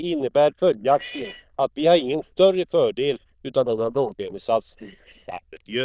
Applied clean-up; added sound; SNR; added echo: neural diffusion model UNIVERSE++.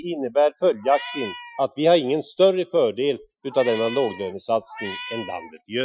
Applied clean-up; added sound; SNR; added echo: classical method Wiener filter.